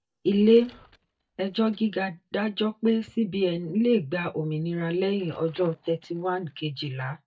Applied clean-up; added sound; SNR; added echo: neural mask model DeepFilterNet 3.